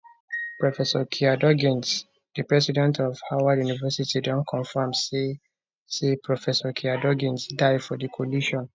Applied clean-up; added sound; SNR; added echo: none; none; none; none.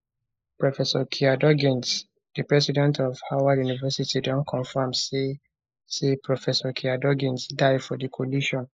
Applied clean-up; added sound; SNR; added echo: neural mask model Resemble Enhance denoiser.